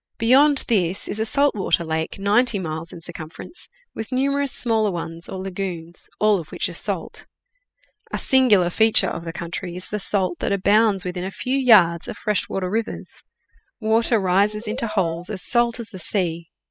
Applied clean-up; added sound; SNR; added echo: classical method spectral subtraction.